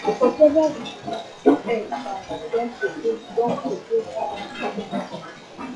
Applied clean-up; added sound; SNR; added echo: classical method log-MMSE.